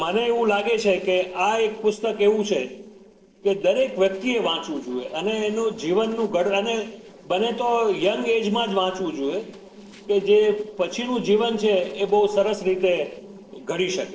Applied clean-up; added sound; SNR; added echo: neural separator model SepFormer DNS4.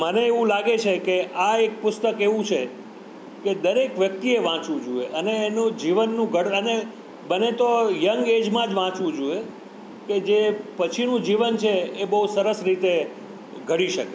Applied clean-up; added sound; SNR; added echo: none; none; none; none.